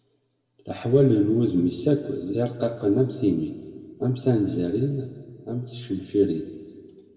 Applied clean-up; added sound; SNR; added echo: none; none; none; reverberation time 1.6 s.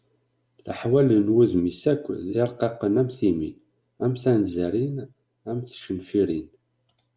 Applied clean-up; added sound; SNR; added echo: none; none; none; none.